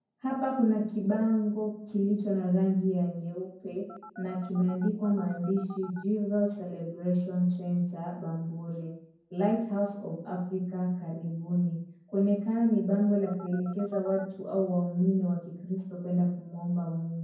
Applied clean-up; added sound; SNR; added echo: none; Telephone; 19 dB; reverberation time 0.9 s.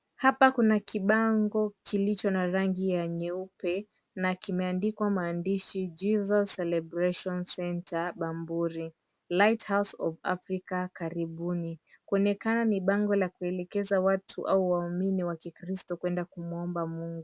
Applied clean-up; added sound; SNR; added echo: none; none; none; none.